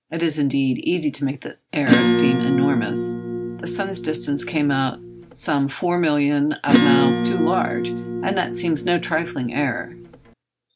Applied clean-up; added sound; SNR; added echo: none; Acoustic guitar / Strum; 0 dB; none.